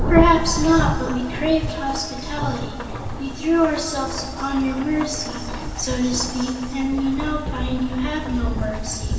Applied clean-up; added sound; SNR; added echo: none; Rain / Thunderstorm; 3 dB; reverberation time 2.4 s.